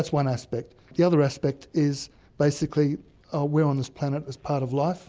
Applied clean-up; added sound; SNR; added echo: none; none; none; none.